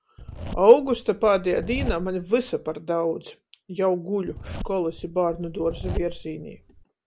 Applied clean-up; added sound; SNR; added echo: none; Zipper (clothing); 10 dB; none.